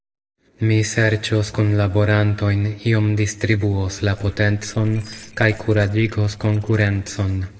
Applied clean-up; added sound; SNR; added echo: neural separator model SepFormer DNS4.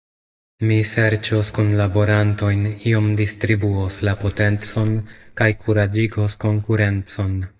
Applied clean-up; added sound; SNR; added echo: neural mask model DeepFilterNet 3.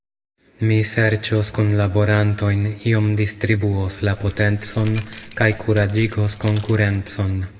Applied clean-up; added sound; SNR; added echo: none; Keys jangling; 12 dB; reverberation time 1.3 s.